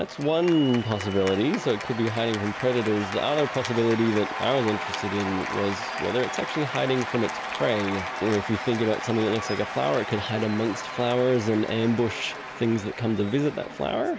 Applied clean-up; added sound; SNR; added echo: none; Applause / Cheering; 8 dB; none.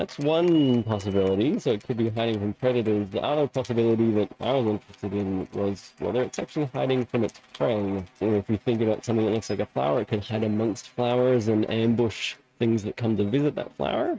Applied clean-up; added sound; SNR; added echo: neural mask model RNNoise.